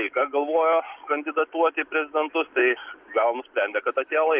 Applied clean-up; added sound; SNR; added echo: none; none; none; none.